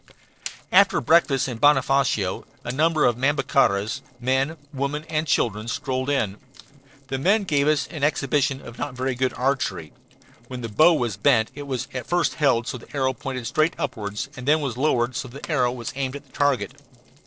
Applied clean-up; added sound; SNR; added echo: neural separator model SepFormer DNS4.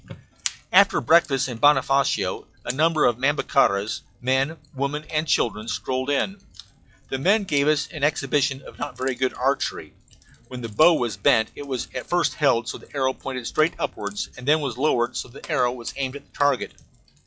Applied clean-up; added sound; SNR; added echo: classical method log-MMSE.